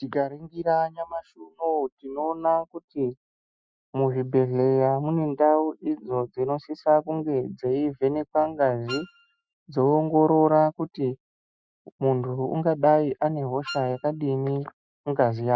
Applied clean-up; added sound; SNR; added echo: classical method Wiener filter.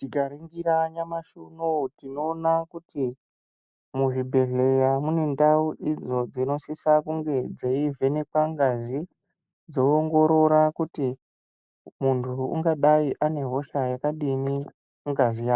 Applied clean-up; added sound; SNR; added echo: neural mask model Resemble Enhance denoiser.